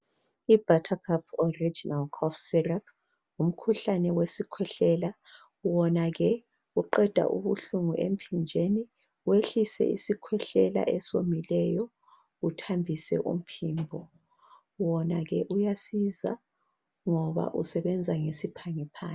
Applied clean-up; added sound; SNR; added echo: none; none; none; none.